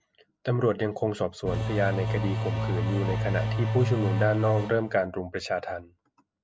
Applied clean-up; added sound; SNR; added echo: none; Engine / Domestic sounds, home sounds; -1 dB; none.